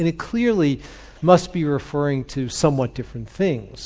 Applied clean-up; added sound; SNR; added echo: none; none; none; none.